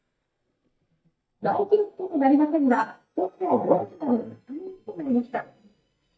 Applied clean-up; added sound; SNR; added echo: neural mask model DeepFilterNet 3.